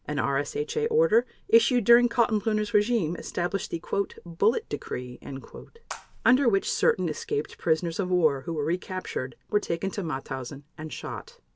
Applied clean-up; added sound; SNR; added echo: none; Water / Splash, splatter; 20 dB; none.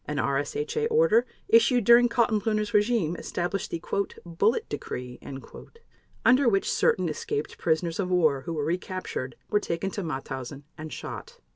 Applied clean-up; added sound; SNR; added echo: none; none; none; none.